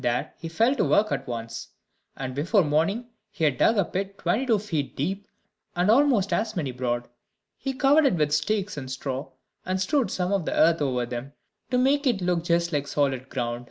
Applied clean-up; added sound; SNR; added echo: none; none; none; none.